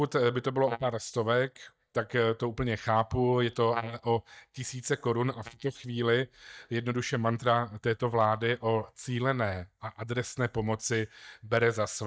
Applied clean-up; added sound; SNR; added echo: neural mask model DeepFilterNet 3.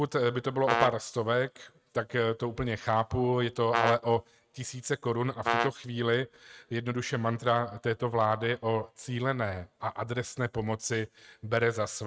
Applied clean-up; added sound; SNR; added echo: neural mask model RNNoise.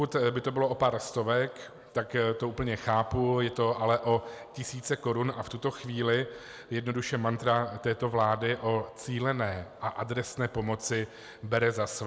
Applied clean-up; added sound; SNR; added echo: none; none; none; none.